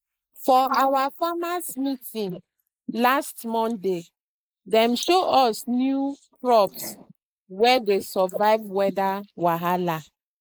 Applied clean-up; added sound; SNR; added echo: neural mask model Resemble Enhance denoiser.